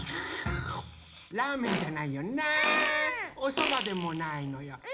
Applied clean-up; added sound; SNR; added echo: none; Fart; 6 dB; reverberation time 0.4 s.